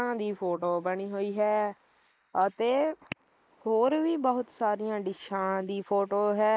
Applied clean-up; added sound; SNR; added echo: neural mask model Resemble Enhance denoiser.